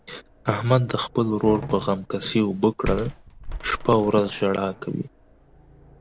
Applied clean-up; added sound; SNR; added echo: none; Slam; 13 dB; none.